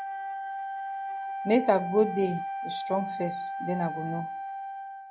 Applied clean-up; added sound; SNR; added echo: none; Wind instrument, woodwind instrument; 4 dB; none.